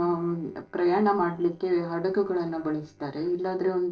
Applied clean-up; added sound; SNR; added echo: neural separator model SepFormer DNS4.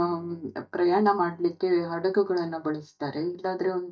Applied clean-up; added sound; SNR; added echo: neural mask model DeepFilterNet 3.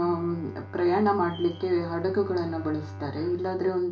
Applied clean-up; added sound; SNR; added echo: none; Bowed string instrument; 13 dB; reverberation time 0.3 s.